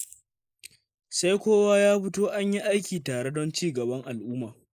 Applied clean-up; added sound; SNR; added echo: neural mask model Resemble Enhance denoiser.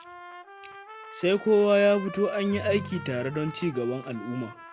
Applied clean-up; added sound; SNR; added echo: none; Ringtone + Trumpet; 15 dB; none.